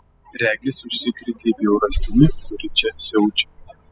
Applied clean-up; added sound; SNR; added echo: classical method spectral subtraction.